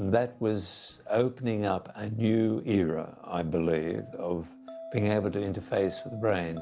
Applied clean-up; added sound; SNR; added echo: none; none; none; none.